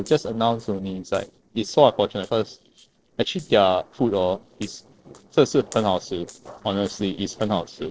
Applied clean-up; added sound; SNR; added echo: neural separator model SepFormer DNS4.